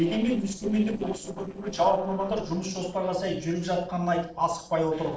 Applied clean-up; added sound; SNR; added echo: neural separator model SepFormer DNS4.